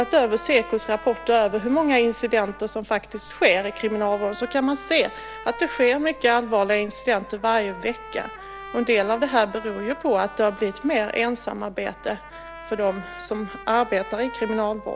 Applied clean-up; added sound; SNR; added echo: none; Trumpet; 16 dB; none.